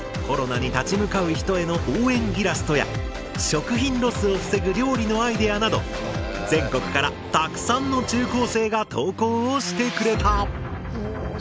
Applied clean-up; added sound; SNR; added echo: none; none; none; none.